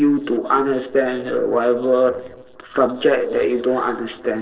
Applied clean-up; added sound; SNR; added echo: neural separator model SepFormer DNS4.